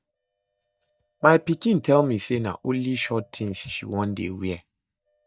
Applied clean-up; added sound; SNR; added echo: neural mask model DeepFilterNet 3.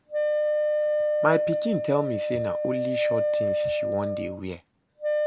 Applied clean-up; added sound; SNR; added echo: none; Wind instrument, woodwind instrument; -4 dB; none.